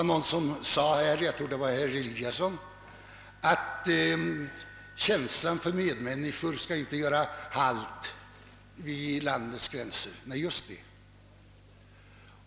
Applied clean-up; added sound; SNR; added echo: none; none; none; none.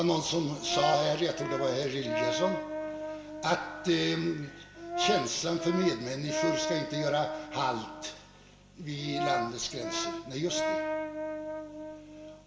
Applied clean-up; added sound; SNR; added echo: none; Brass instrument; 3 dB; reverberation time 0.6 s.